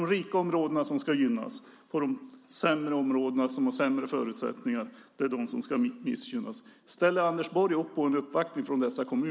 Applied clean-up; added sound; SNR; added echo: none; none; none; none.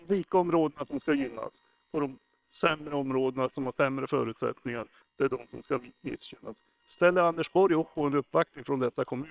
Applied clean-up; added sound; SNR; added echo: neural separator model SepFormer WHAM!.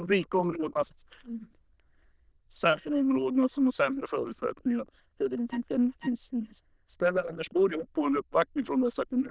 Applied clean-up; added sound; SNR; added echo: neural diffusion model UNIVERSE++.